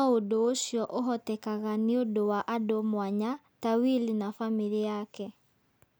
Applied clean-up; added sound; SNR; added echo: none; none; none; none.